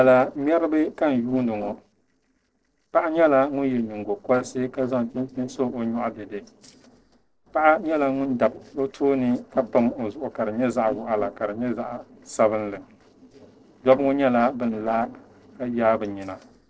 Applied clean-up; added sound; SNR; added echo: neural separator model SepFormer DNS4.